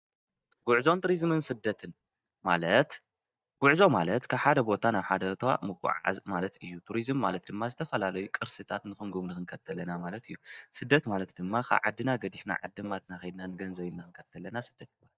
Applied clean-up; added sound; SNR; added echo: neural mask model DeepFilterNet 3.